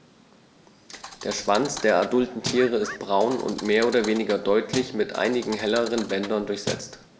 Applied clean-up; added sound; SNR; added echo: none; Thump, thud + Bird; 13 dB; none.